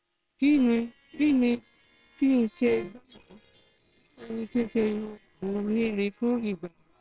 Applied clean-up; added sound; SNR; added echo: neural separator model SepFormer WHAMR!.